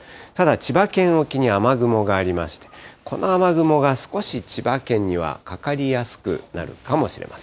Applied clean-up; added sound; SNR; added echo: none; none; none; none.